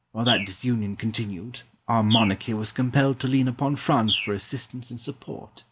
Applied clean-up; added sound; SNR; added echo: none; Bird; 9 dB; none.